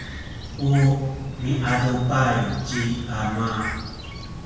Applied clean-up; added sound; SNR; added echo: none; Bird; 9 dB; reverberation time 1.0 s.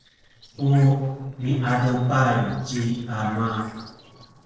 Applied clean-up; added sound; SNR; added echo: neural separator model SepFormer DNS4.